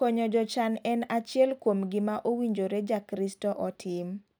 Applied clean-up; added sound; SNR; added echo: none; none; none; none.